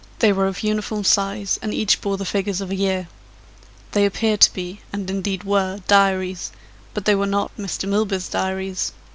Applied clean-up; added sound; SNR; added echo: none; none; none; none.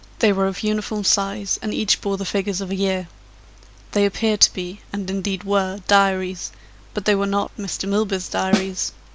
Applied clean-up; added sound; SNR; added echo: none; Snare drum; 0 dB; none.